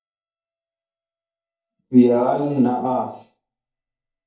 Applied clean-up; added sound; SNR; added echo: neural mask model DeepFilterNet 3.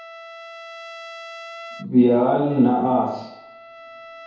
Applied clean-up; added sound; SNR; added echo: none; Trumpet; 17 dB; reverberation time 0.9 s.